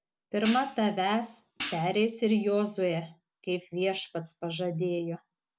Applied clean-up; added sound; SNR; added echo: none; Hi-hat; 7 dB; none.